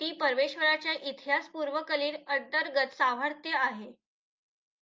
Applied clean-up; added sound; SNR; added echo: none; none; none; none.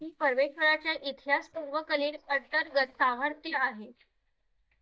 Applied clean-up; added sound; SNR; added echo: neural mask model DeepFilterNet 3.